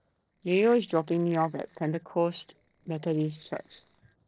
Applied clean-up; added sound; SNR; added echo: neural separator model SepFormer DNS4.